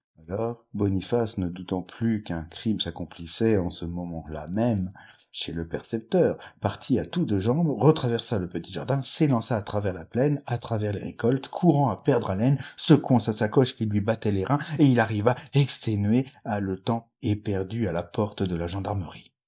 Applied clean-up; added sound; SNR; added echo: neural mask model DeepFilterNet 3.